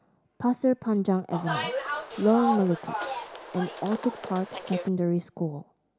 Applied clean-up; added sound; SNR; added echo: none; Bus; 5 dB; none.